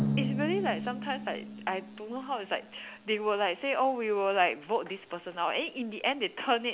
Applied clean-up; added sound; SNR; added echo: none; Drum; 7 dB; none.